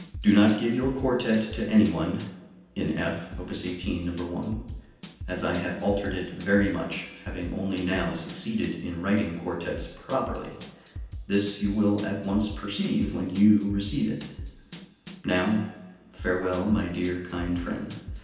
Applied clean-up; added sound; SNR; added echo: none; Drum / Drum kit; 14 dB; reverberation time 0.9 s.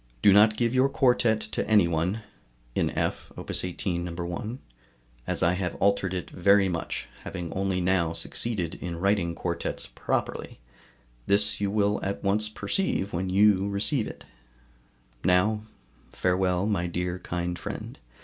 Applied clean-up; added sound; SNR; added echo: none; none; none; none.